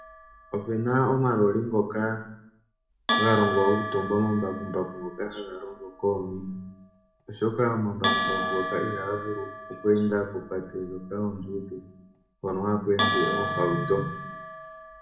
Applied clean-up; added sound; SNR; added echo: none; Bell; 6 dB; reverberation time 0.6 s.